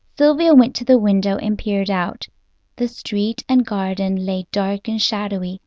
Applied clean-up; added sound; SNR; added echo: none; none; none; none.